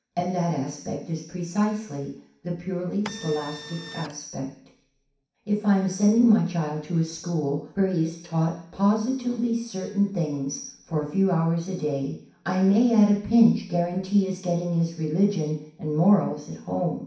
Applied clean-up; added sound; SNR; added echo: none; Printer; 14 dB; reverberation time 0.6 s.